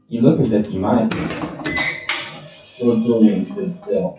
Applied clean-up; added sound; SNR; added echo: classical method WPE with log-MMSE.